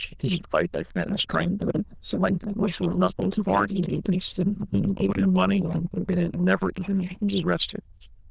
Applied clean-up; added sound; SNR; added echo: neural diffusion model UNIVERSE++.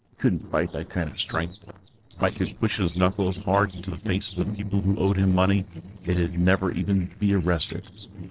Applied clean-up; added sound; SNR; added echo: neural separator model SepFormer DNS4.